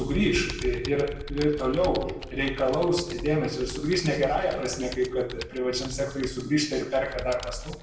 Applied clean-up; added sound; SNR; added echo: none; Computer keyboard; 11 dB; reverberation time 0.8 s.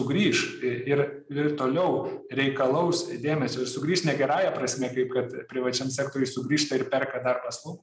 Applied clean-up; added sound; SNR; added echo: none; none; none; none.